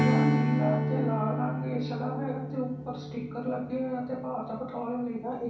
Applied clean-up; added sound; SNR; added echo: none; Strum; -2 dB; reverberation time 0.6 s.